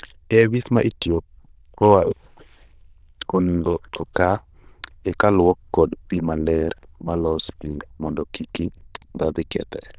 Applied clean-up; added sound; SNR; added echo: neural diffusion model UNIVERSE++.